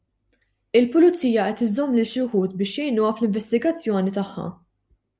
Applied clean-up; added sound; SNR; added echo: none; none; none; none.